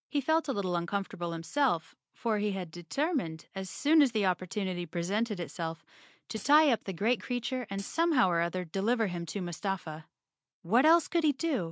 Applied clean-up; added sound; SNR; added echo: neural mask model RNNoise.